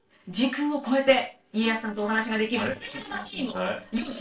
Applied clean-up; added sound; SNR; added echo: neural separator model SepFormer DNS4.